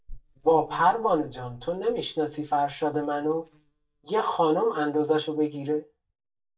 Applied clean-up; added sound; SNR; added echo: neural mask model DeepFilterNet 3.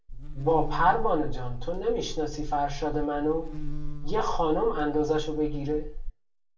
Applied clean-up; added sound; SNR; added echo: none; Buzz; 3 dB; reverberation time 0.3 s.